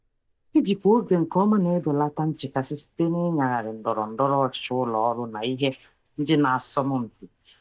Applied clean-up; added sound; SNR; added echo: neural mask model DeepFilterNet 3.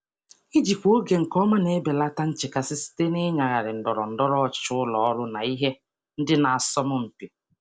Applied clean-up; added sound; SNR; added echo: none; none; none; none.